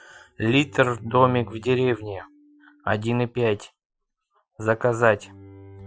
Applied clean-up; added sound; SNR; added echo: classical method Wiener filter.